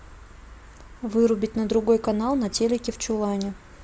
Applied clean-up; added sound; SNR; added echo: none; none; none; none.